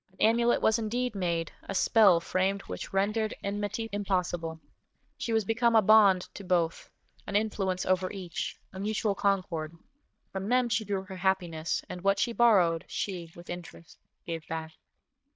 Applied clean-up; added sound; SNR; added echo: neural mask model DeepFilterNet 3.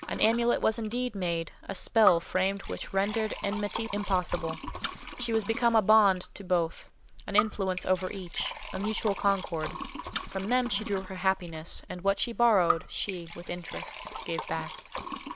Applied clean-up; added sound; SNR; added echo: none; Liquid; 10 dB; none.